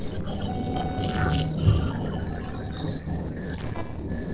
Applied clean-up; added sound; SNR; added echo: neural separator model SepFormer DNS4.